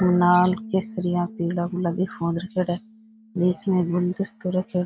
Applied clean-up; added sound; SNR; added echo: none; Bass guitar; 17 dB; none.